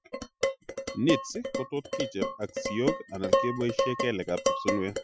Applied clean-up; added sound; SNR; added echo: classical method Wiener filter.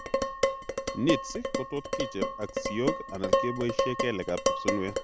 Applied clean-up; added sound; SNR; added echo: none; Dishes, pots, and pans; -2 dB; none.